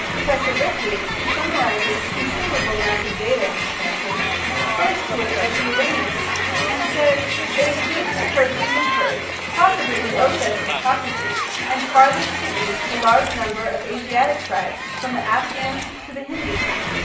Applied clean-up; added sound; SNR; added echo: none; Crowd; 0 dB; reverberation time 0.6 s.